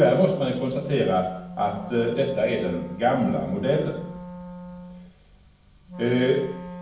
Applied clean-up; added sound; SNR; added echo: none; Wind instrument, woodwind instrument; 13 dB; reverberation time 0.6 s.